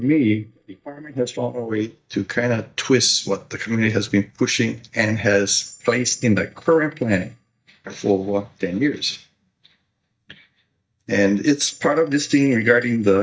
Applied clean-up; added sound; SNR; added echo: neural mask model DeepFilterNet 3.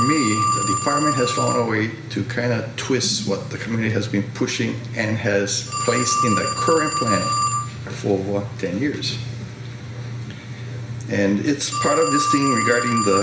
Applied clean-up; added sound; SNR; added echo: none; Telephone; 4 dB; reverberation time 1.0 s.